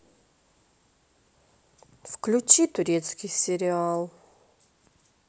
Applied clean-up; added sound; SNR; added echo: none; none; none; none.